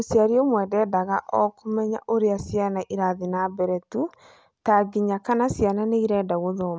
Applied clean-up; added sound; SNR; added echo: none; none; none; none.